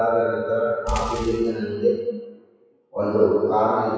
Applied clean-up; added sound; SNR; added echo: classical method WPE with log-MMSE.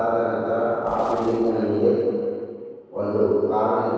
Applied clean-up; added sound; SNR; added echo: neural separator model SepFormer DNS4.